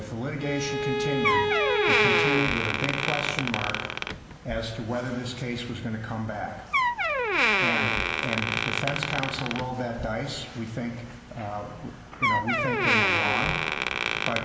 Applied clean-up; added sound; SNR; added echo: none; Door + Bowed string instrument; -4 dB; none.